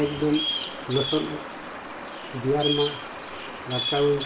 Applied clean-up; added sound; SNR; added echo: none; Bird vocalization, bird call, bird song; 4 dB; reverberation time 0.2 s.